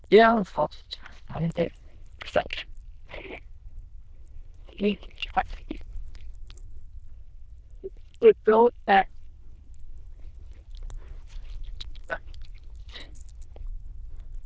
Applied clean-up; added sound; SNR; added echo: neural diffusion model UNIVERSE++.